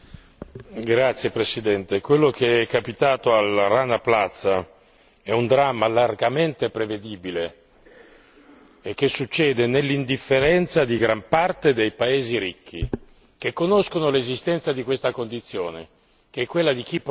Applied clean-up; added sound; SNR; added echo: none; none; none; none.